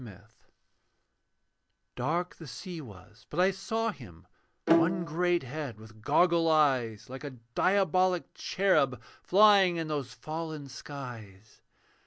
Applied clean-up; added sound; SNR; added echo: none; Bowed string instrument; 0 dB; none.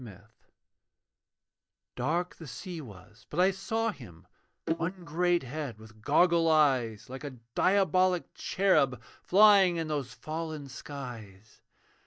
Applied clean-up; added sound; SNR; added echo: neural mask model DeepFilterNet 3.